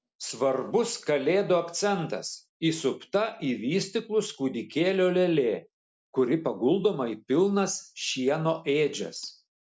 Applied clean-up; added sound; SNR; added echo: none; none; none; none.